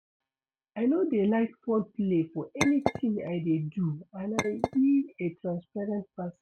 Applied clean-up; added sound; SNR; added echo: neural mask model RNNoise.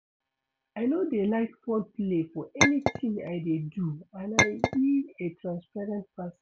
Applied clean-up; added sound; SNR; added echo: none; Chink, clink; -1 dB; none.